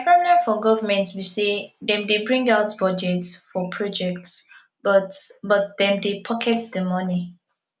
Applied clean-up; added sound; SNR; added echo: none; none; none; none.